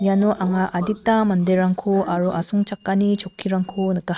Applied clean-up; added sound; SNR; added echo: neural mask model RNNoise.